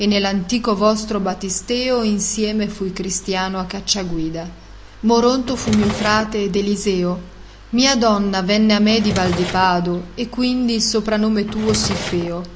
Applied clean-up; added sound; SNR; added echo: none; Drawer open or close; 8 dB; none.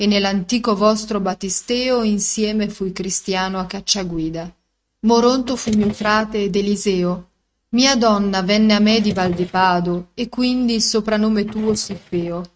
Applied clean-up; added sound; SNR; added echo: neural mask model RNNoise.